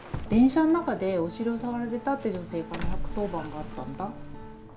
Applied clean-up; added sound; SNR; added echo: none; Doorbell; 8 dB; none.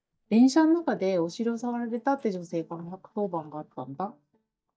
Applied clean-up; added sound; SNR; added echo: neural mask model DeepFilterNet 3.